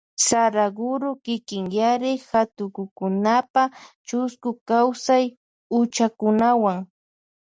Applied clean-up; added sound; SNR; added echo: none; none; none; none.